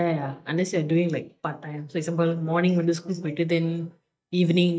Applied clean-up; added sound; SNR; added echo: neural mask model DeepFilterNet 3.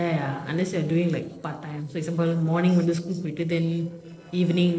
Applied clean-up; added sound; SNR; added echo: neural separator model SepFormer DNS4.